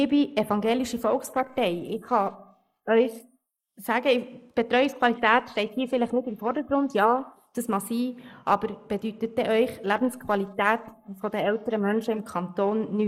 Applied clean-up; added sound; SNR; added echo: neural mask model Resemble Enhance denoiser.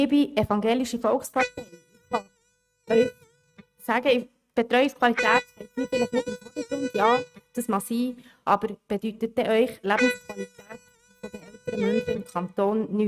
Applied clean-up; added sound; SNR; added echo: neural mask model RNNoise.